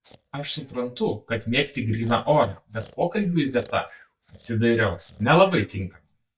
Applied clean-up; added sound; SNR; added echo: neural mask model DeepFilterNet 3.